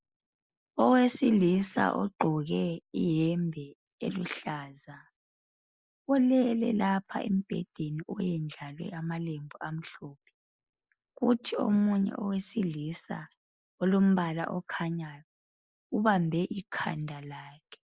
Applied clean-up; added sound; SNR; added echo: neural mask model Resemble Enhance denoiser.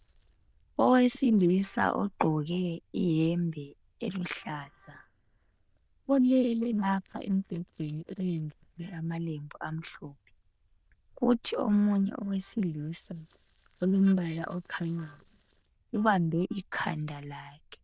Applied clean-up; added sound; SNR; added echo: neural diffusion model UNIVERSE++.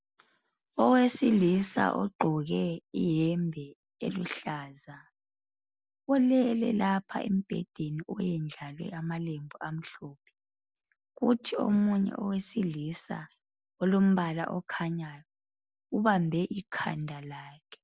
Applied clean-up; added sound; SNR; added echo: none; none; none; none.